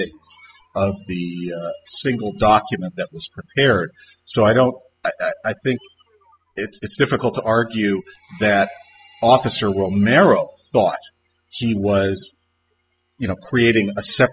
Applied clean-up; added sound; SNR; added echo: classical method spectral subtraction.